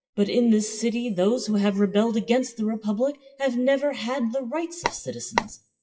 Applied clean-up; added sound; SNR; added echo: classical method WPE with log-MMSE.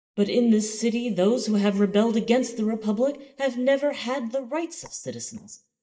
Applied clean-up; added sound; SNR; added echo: neural mask model DeepFilterNet 3.